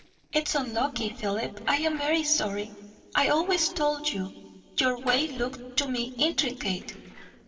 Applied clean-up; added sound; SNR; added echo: neural separator model SepFormer DNS4.